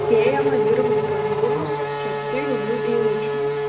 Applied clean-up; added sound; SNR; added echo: none; Race car, auto racing / Accelerating, revving, vroom; -3 dB; reverberation time 1.3 s.